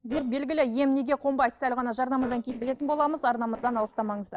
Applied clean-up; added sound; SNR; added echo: neural separator model SepFormer DNS4.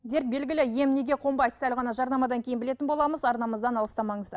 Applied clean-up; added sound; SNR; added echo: none; none; none; none.